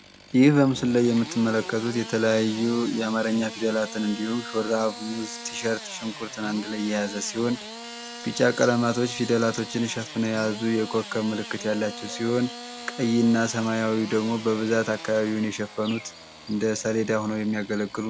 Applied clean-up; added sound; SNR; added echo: none; Engine starting / Sawing; 14 dB; none.